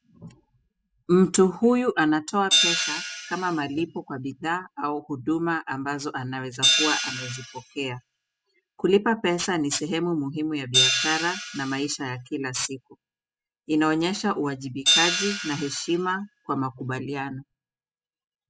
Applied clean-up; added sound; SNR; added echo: classical method spectral subtraction.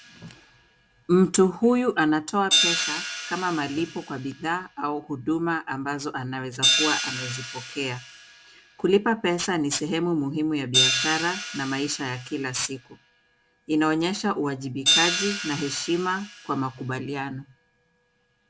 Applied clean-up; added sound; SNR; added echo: none; Hi-hat; 4 dB; none.